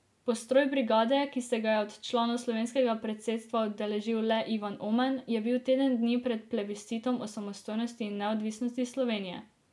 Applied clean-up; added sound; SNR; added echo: none; none; none; none.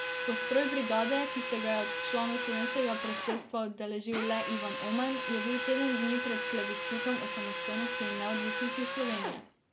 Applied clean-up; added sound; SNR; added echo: none; Drill; -3 dB; none.